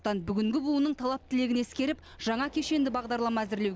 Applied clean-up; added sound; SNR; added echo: none; none; none; none.